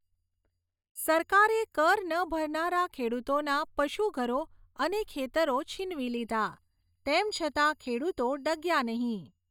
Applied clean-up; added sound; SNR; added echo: neural mask model DeepFilterNet 3.